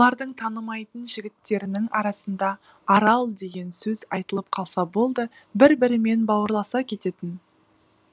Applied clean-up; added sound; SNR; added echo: none; none; none; none.